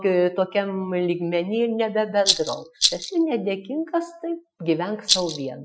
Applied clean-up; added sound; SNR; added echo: classical method Wiener filter.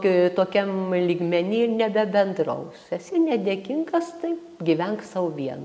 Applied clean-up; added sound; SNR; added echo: none; none; none; none.